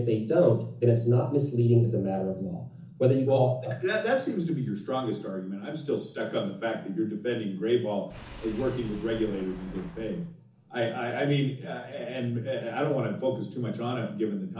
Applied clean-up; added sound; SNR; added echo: none; Engine / Car; 16 dB; reverberation time 0.7 s.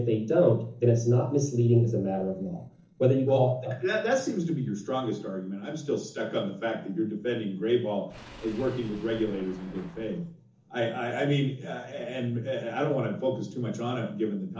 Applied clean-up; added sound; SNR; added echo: neural separator model SepFormer DNS4.